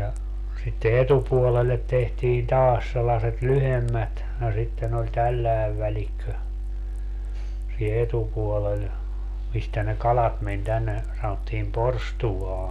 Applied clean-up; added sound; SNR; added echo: none; none; none; none.